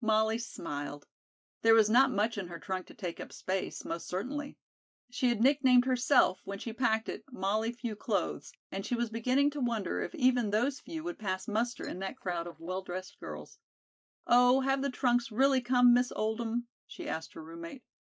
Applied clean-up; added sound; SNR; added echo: neural mask model DeepFilterNet 3.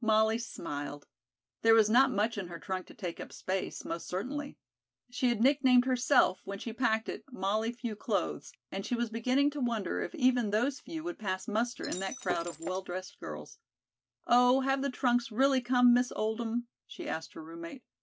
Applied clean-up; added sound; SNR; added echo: none; Shatter; 11 dB; none.